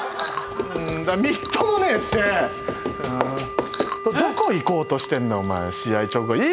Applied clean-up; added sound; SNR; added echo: none; Chewing, mastication + Wind instrument, woodwind instrument; 8 dB; none.